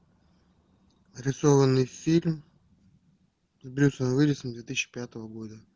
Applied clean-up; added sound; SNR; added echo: none; none; none; none.